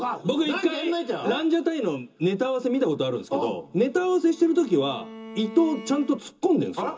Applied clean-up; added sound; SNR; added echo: none; Bowed string instrument; 18 dB; reverberation time 0.2 s.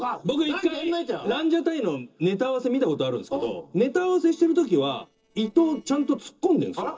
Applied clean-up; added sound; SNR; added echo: neural separator model SepFormer DNS4.